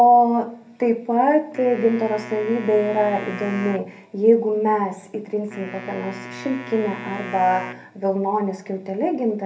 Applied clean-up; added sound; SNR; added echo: none; Wind instrument, woodwind instrument; 16 dB; reverberation time 0.3 s.